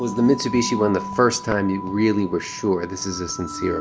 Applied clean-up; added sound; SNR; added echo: none; none; none; none.